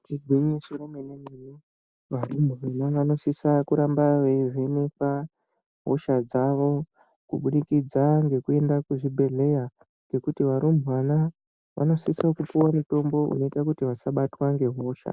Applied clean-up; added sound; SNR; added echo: none; none; none; none.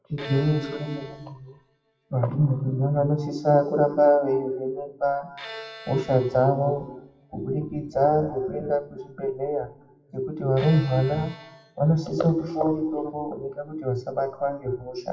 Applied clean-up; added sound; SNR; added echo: classical method WPE with log-MMSE.